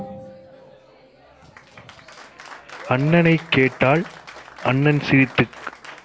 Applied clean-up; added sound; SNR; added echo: none; Applause; 18 dB; none.